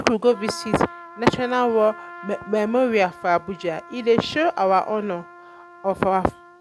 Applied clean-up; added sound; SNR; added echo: none; Trumpet; 19 dB; none.